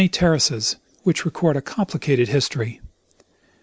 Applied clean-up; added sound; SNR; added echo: none; none; none; none.